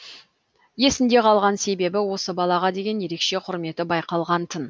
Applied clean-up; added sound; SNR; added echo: none; none; none; none.